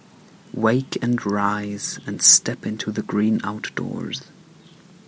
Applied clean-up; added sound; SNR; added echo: none; none; none; none.